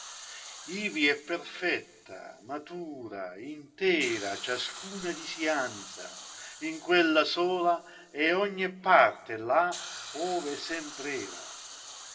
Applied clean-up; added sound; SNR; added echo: none; Hiss; 15 dB; reverberation time 0.4 s.